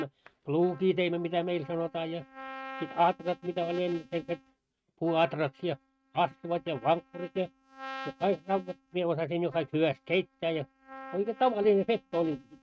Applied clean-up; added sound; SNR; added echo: neural mask model RNNoise.